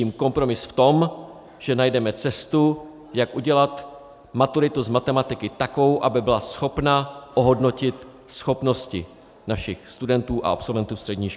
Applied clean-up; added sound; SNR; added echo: none; none; none; none.